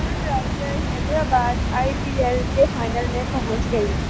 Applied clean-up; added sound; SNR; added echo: none; Water; -1 dB; none.